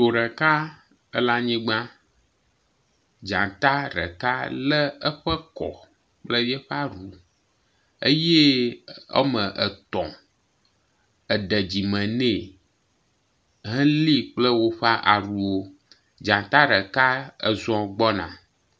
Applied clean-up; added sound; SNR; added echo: none; none; none; none.